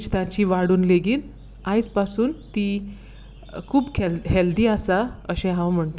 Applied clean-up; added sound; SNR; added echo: none; none; none; none.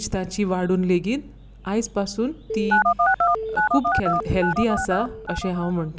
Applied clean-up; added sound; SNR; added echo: none; Telephone; -2 dB; none.